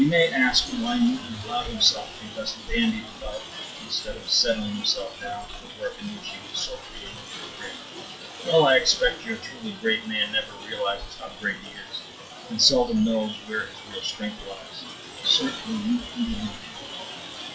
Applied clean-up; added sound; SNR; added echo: classical method WPE with log-MMSE.